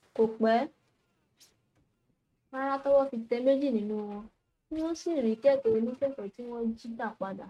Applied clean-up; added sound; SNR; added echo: neural mask model RNNoise.